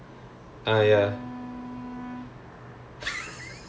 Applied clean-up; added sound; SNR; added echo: none; Wind instrument, woodwind instrument; 12 dB; none.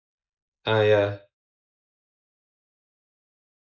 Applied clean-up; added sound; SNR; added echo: neural mask model Resemble Enhance denoiser.